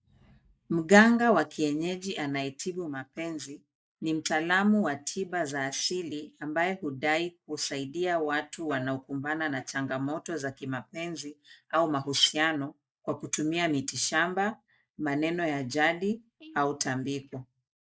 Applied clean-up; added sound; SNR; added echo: neural mask model Resemble Enhance denoiser.